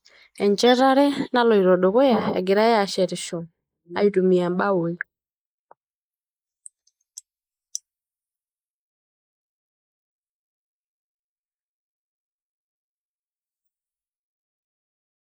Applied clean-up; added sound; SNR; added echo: neural mask model Resemble Enhance denoiser.